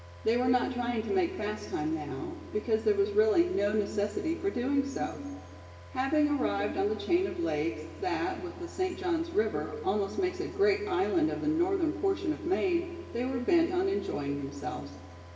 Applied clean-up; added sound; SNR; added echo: none; Car; 17 dB; reverberation time 1.7 s.